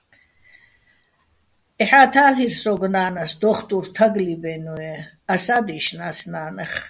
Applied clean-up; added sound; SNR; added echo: none; none; none; none.